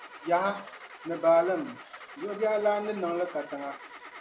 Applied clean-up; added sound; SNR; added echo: none; Engine starting / Car; 17 dB; none.